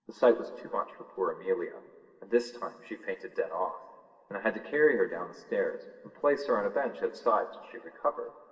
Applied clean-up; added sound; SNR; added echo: none; none; none; reverberation time 1.9 s.